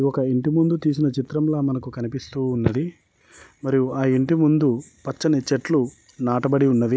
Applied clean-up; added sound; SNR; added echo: none; none; none; none.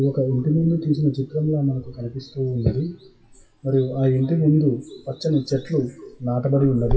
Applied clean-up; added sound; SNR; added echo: classical method WPE with log-MMSE.